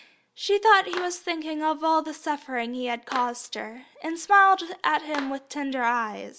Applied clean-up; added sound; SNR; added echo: none; Clapping; 16 dB; none.